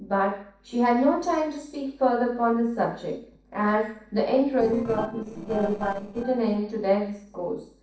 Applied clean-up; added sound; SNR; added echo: neural separator model SepFormer DNS4.